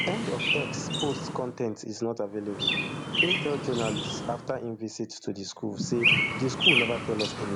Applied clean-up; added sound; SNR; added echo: none; Chirp, tweet; -2 dB; none.